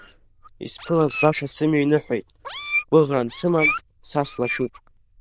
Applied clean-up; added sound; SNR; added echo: neural diffusion model UNIVERSE++.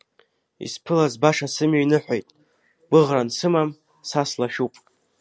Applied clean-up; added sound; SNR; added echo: none; none; none; none.